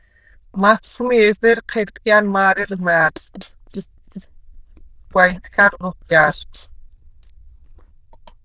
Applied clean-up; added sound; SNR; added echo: neural diffusion model UNIVERSE++.